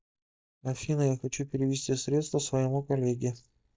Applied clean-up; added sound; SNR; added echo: neural mask model DeepFilterNet 3.